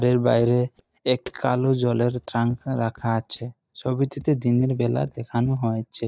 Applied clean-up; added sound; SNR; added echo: neural mask model DeepFilterNet 3.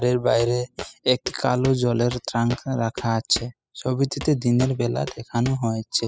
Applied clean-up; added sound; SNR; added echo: classical method spectral subtraction.